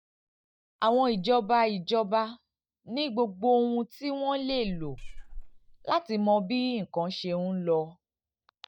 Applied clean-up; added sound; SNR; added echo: neural mask model DeepFilterNet 3.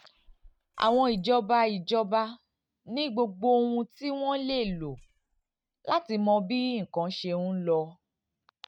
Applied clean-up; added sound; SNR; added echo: neural mask model RNNoise.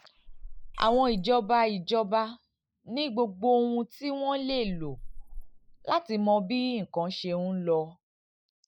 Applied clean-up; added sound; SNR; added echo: neural mask model Resemble Enhance denoiser.